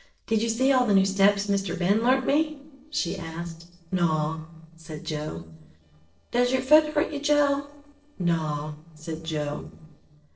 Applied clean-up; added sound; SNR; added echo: neural separator model SepFormer DNS4.